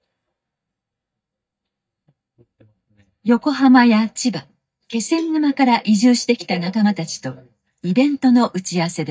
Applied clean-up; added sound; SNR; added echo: neural mask model DeepFilterNet 3.